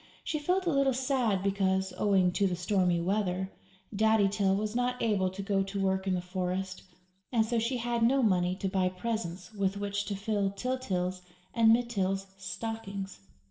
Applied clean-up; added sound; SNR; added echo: none; none; none; reverberation time 0.6 s.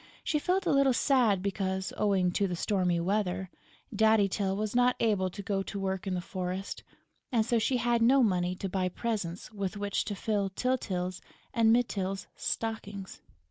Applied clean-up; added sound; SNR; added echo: none; none; none; none.